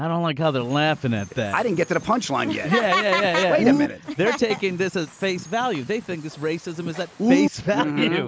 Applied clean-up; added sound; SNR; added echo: none; Bird; 5 dB; none.